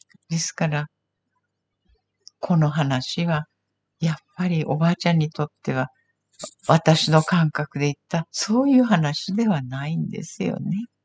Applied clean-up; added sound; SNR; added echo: classical method spectral subtraction.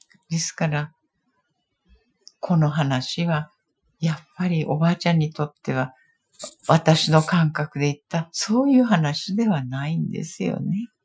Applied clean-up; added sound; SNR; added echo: classical method Wiener filter.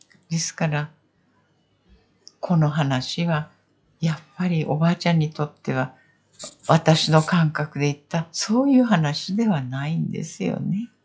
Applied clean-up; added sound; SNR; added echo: classical method log-MMSE.